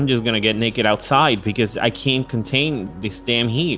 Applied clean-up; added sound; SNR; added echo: none; none; none; none.